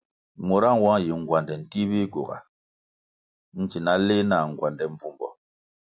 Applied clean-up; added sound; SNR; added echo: none; none; none; none.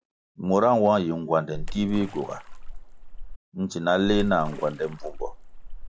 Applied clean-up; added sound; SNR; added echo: none; Splash, splatter; 7 dB; none.